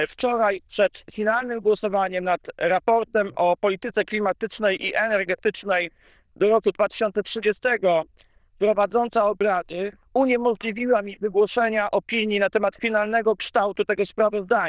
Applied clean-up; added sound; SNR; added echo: neural diffusion model UNIVERSE++.